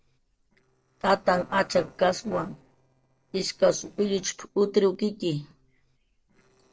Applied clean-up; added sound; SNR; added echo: neural separator model SepFormer DNS4.